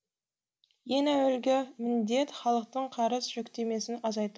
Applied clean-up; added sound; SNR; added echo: none; none; none; none.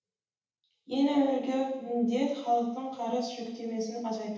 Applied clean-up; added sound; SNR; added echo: none; none; none; reverberation time 0.9 s.